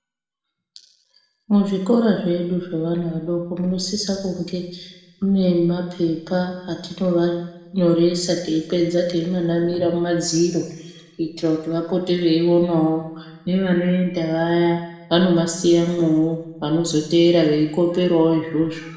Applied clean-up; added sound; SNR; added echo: none; none; none; reverberation time 1.0 s.